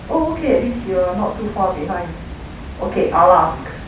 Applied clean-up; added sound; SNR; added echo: none; Water; 13 dB; reverberation time 0.6 s.